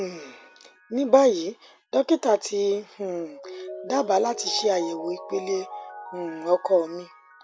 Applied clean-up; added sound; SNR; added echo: none; Mallet percussion; 16 dB; none.